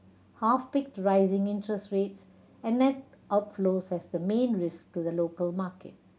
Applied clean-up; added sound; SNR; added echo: none; none; none; none.